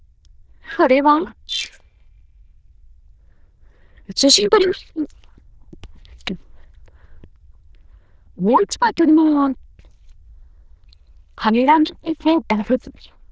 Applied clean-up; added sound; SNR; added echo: neural diffusion model UNIVERSE++.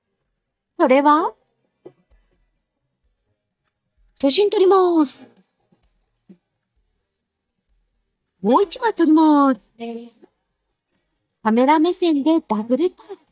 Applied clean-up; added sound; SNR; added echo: neural mask model DeepFilterNet 3.